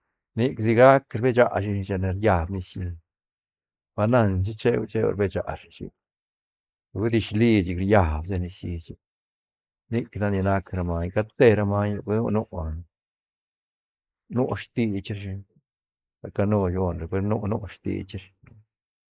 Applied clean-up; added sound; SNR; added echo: neural mask model Resemble Enhance denoiser.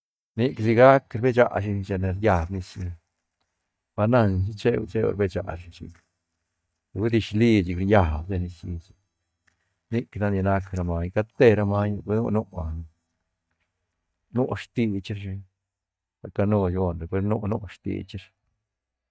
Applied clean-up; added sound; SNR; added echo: neural mask model DeepFilterNet 3.